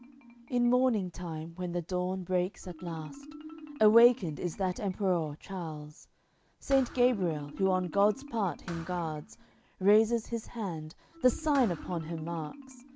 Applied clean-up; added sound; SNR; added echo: none; Thump, thud + Marimba, xylophone; 18 dB; none.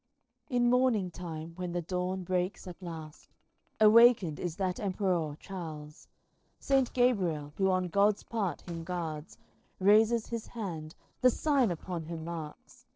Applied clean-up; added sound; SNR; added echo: neural separator model SepFormer DNS4.